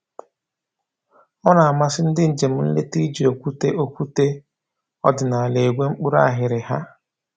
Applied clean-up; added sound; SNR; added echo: none; none; none; none.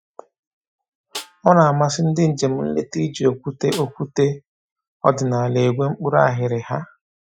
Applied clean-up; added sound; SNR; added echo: classical method Wiener filter.